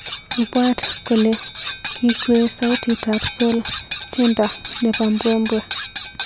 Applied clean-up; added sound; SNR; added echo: none; Cutlery, silverware; 10 dB; none.